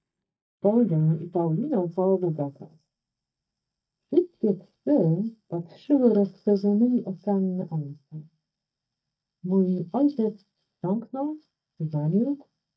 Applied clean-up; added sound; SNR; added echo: neural mask model DeepFilterNet 3.